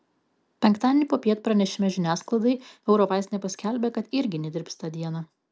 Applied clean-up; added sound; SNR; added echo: none; none; none; none.